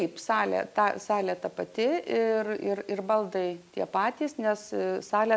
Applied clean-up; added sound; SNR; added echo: none; none; none; none.